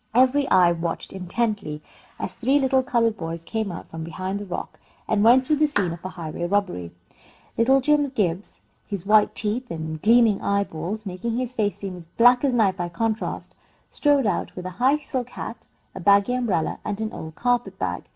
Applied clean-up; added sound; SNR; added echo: none; Clapping; 12 dB; none.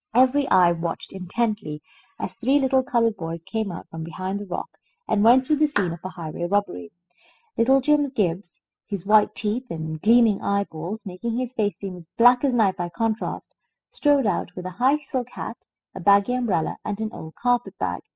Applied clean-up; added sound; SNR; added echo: classical method spectral subtraction.